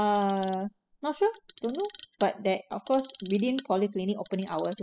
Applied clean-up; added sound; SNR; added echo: classical method spectral subtraction.